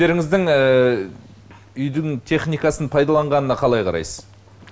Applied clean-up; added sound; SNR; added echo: none; none; none; none.